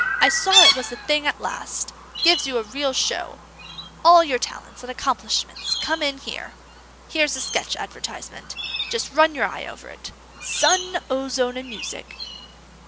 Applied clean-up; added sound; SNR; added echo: none; Chirp, tweet; 4 dB; none.